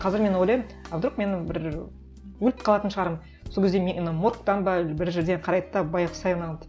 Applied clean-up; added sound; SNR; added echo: none; none; none; none.